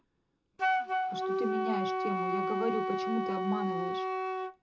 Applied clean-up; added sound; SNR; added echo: none; Wind instrument, woodwind instrument; -5 dB; reverberation time 0.2 s.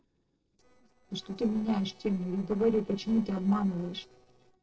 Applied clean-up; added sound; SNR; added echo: neural separator model SepFormer DNS4.